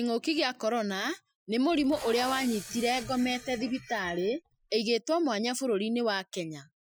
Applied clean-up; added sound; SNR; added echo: classical method Wiener filter.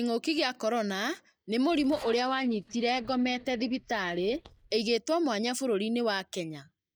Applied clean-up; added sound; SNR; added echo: neural mask model DeepFilterNet 3.